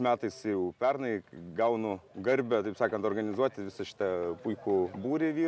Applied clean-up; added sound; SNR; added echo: none; none; none; none.